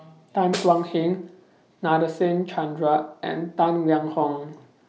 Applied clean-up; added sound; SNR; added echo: none; Snare drum; 13 dB; none.